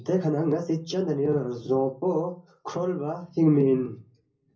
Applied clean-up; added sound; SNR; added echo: none; none; none; reverberation time 0.4 s.